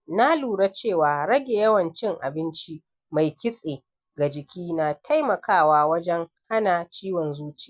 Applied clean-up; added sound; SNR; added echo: none; none; none; none.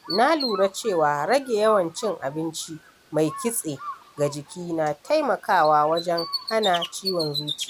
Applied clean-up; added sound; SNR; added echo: none; Bird; 11 dB; none.